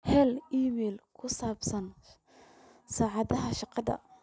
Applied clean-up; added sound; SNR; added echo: none; none; none; none.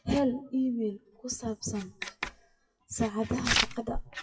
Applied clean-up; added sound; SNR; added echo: classical method WPE with log-MMSE.